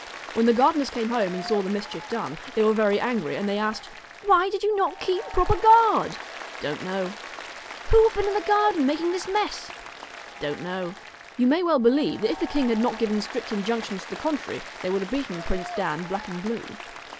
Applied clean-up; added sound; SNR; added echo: none; Applause; 14 dB; none.